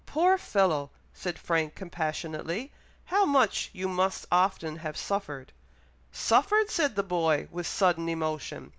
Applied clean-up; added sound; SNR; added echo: none; none; none; none.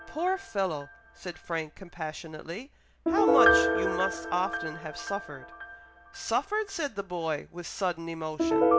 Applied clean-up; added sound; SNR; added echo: none; Piano; -3 dB; none.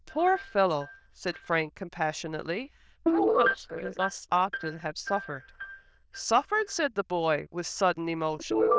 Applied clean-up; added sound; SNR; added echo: neural diffusion model UNIVERSE++.